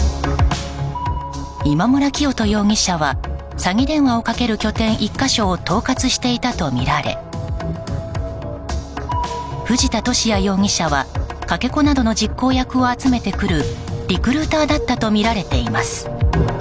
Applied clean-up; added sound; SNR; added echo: none; none; none; none.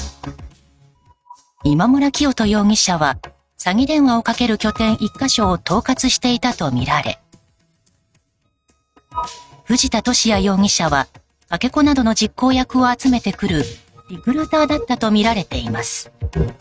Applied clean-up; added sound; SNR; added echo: neural mask model RNNoise.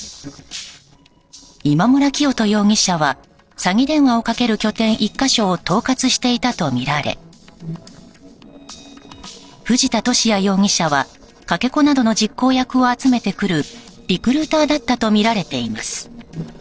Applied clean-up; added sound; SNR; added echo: neural separator model SepFormer DNS4.